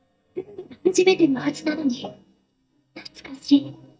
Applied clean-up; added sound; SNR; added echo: neural mask model DeepFilterNet 3.